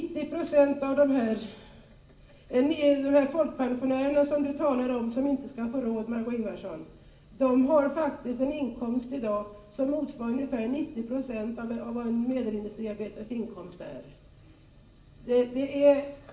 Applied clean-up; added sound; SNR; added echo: none; none; none; reverberation time 0.7 s.